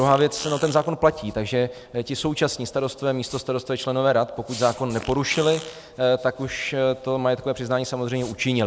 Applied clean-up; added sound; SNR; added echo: none; Fart; 20 dB; none.